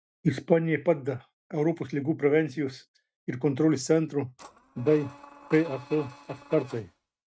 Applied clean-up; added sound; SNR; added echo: neural mask model RNNoise.